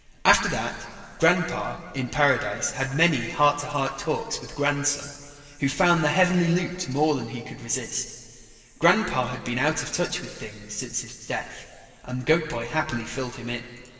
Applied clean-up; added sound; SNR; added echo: none; none; none; reverberation time 2.8 s.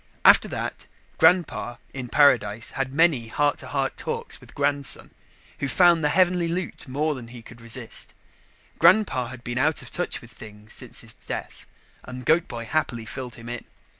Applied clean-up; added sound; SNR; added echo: none; none; none; none.